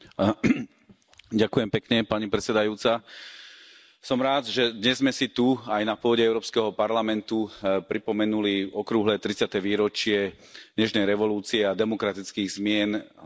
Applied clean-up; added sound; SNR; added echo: none; none; none; none.